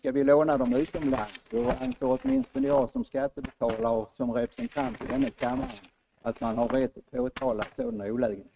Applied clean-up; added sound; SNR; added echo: neural mask model RNNoise.